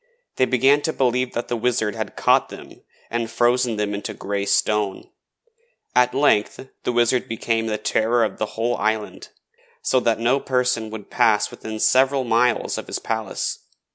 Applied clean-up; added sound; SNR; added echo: none; none; none; none.